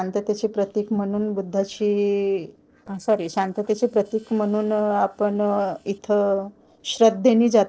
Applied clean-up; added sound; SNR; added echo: neural separator model SepFormer DNS4.